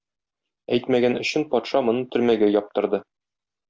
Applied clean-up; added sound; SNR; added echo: none; none; none; none.